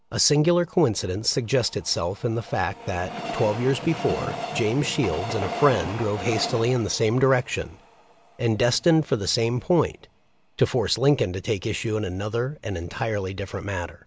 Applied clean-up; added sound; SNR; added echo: none; Train; 13 dB; none.